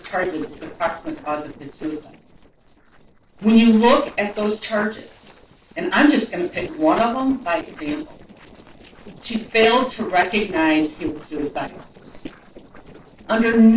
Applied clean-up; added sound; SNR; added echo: neural separator model SepFormer DNS4.